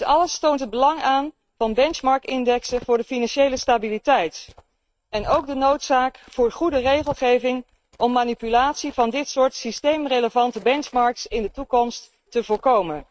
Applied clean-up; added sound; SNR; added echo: neural mask model RNNoise.